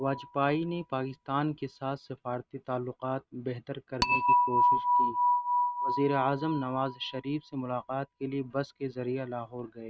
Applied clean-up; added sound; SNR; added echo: neural mask model RNNoise.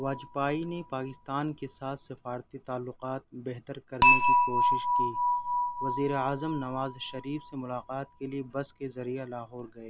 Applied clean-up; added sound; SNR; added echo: none; Dishes, pots, and pans / Chink, clink; -4 dB; none.